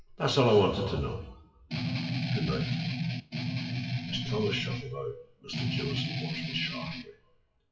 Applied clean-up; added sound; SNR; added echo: classical method WPE with log-MMSE.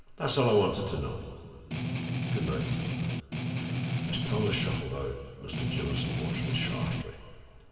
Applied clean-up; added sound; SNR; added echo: none; Strum; -2 dB; reverberation time 2.3 s.